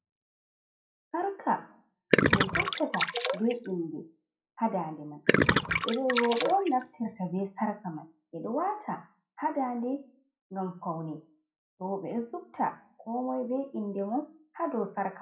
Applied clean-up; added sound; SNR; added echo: classical method WPE with log-MMSE.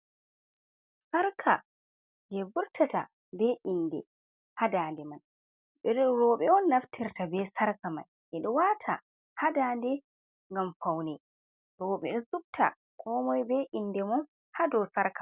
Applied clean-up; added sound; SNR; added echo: none; none; none; none.